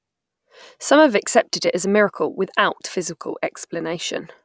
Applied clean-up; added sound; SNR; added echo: none; none; none; none.